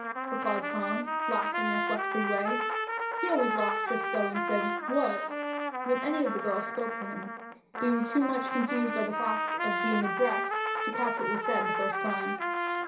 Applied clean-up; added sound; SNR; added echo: none; Trumpet; -1 dB; reverberation time 0.5 s.